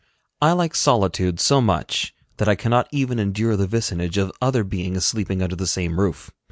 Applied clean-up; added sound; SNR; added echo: none; none; none; none.